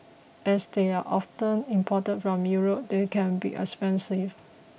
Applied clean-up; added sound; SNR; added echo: none; none; none; none.